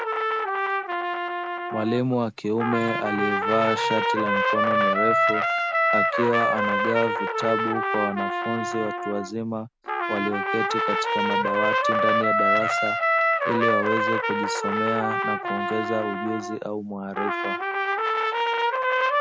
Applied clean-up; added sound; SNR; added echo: none; Trumpet; -4 dB; none.